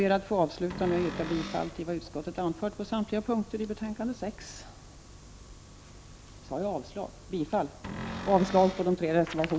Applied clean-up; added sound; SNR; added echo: none; Cupboard open or close; 9 dB; none.